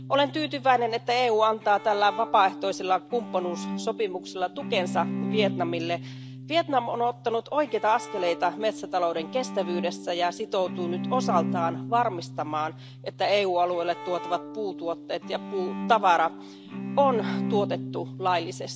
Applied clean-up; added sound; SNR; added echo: none; Bowed string instrument; 9 dB; none.